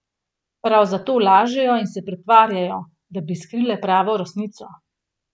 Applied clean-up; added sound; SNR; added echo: none; none; none; none.